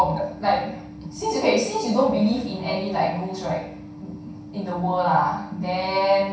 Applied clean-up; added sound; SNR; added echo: none; none; none; reverberation time 0.5 s.